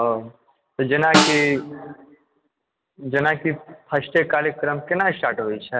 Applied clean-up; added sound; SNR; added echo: none; Snare drum; 2 dB; none.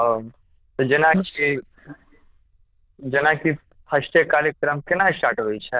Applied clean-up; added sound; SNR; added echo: neural diffusion model UNIVERSE++.